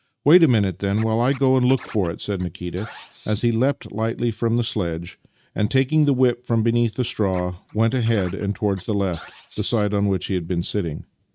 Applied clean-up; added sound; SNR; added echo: neural mask model RNNoise.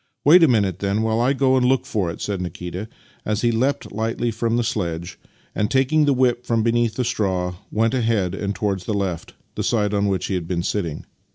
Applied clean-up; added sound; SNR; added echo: none; none; none; none.